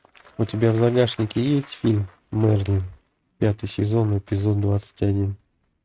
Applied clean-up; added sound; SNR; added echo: neural mask model RNNoise.